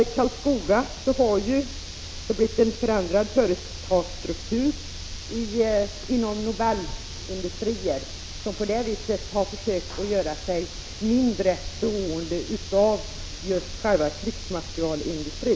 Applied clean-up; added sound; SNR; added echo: none; Truck; 16 dB; none.